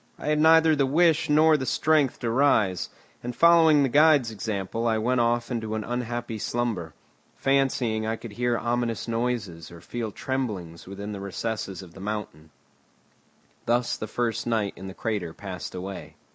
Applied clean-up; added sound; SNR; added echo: none; none; none; none.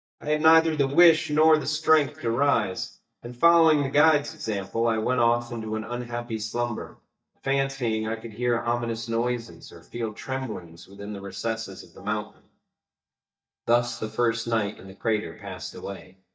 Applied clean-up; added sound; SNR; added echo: neural mask model DeepFilterNet 3.